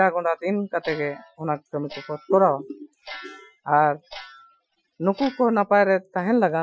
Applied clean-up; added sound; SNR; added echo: classical method Wiener filter.